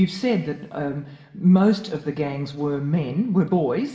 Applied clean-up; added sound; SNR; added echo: none; none; none; reverberation time 1.8 s.